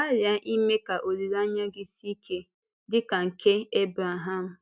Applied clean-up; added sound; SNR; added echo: none; none; none; none.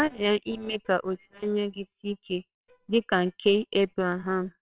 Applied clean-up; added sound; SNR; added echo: neural separator model SepFormer WHAMR!.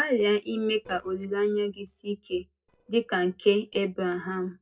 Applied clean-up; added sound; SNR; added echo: neural separator model SepFormer DNS4.